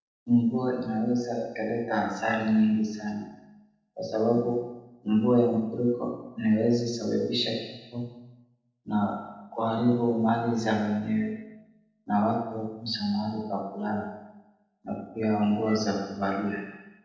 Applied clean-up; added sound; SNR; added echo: neural separator model SepFormer DNS4.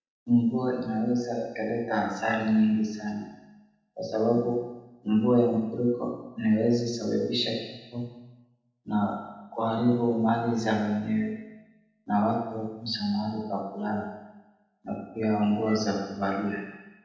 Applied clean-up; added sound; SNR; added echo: none; Wind instrument, woodwind instrument; 15 dB; reverberation time 1.1 s.